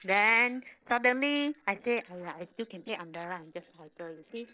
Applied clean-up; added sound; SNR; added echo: neural separator model SepFormer DNS4.